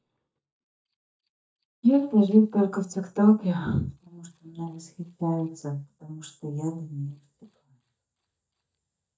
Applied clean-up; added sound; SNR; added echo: neural mask model DeepFilterNet 3.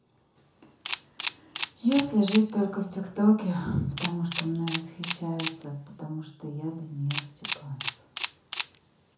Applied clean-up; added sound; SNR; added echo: none; Camera; -1 dB; reverberation time 0.7 s.